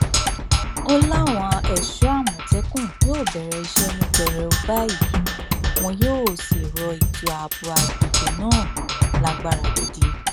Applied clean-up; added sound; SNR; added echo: none; Percussion; -5 dB; none.